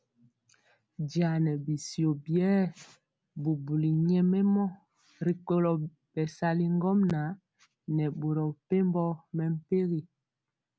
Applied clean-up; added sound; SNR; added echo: none; none; none; none.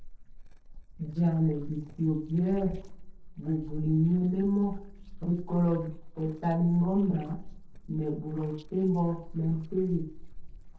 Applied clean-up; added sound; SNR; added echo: neural separator model SepFormer DNS4.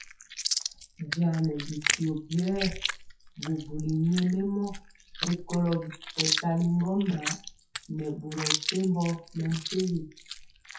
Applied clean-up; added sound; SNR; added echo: classical method WPE with log-MMSE.